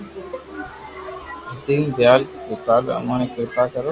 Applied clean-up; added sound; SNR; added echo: none; Applause + Bowed string instrument; 17 dB; none.